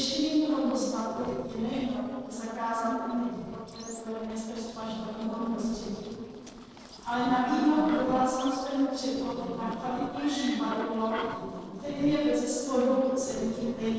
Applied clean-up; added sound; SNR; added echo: neural separator model SepFormer DNS4.